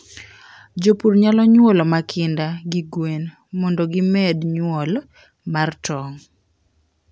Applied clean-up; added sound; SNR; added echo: none; none; none; none.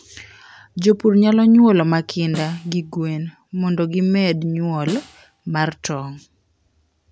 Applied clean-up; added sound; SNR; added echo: none; Snare drum; 19 dB; none.